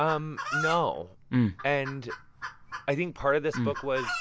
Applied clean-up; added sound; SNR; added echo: none; Chicken, rooster; 8 dB; none.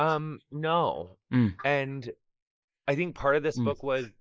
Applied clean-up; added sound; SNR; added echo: neural mask model Resemble Enhance denoiser.